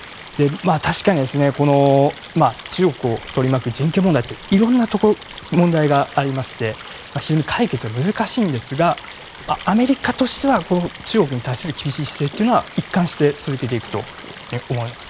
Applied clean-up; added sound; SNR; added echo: none; Stream; 17 dB; none.